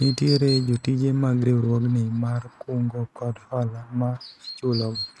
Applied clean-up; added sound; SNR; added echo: neural mask model RNNoise.